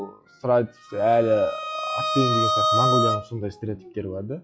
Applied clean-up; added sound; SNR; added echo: classical method log-MMSE.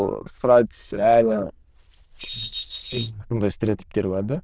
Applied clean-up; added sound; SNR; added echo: neural diffusion model UNIVERSE++.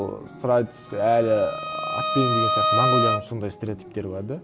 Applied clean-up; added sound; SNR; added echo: none; Bowed string instrument; 0 dB; none.